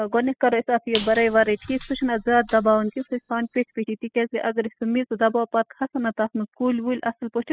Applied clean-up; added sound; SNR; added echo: classical method spectral subtraction.